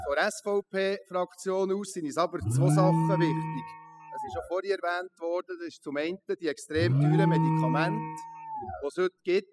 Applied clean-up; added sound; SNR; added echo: classical method spectral subtraction.